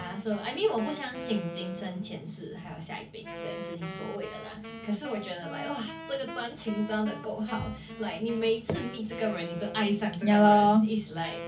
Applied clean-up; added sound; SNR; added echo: none; Wind instrument, woodwind instrument; 14 dB; reverberation time 0.4 s.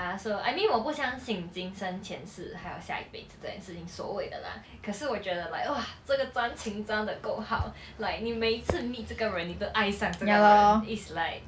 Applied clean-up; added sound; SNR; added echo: none; none; none; none.